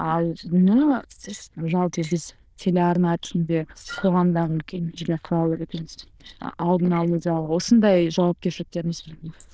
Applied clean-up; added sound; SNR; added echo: neural diffusion model UNIVERSE++.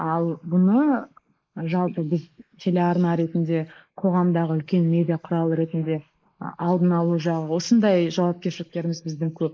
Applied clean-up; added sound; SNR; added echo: neural mask model Resemble Enhance denoiser.